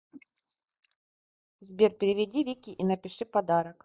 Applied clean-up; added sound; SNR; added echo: neural mask model Resemble Enhance denoiser.